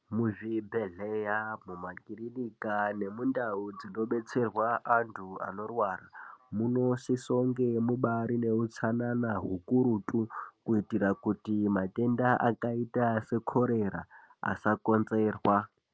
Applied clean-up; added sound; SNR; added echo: none; none; none; none.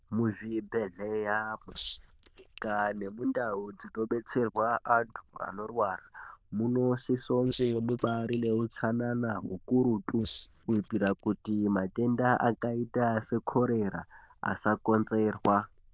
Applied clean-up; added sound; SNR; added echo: neural diffusion model UNIVERSE++.